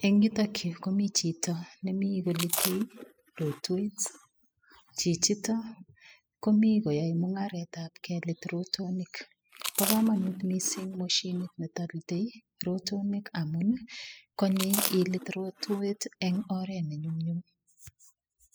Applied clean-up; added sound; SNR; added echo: classical method spectral subtraction.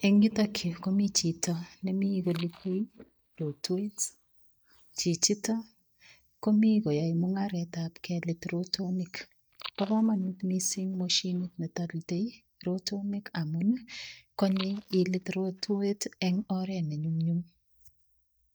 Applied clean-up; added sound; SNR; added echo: neural mask model DeepFilterNet 3.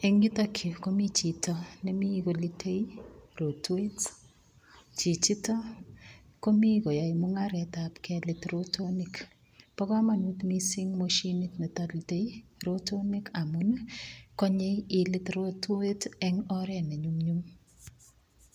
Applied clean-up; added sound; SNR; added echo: none; none; none; none.